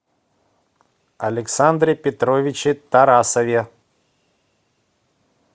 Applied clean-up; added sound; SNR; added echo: none; none; none; none.